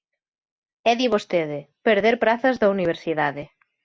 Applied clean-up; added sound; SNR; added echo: none; none; none; none.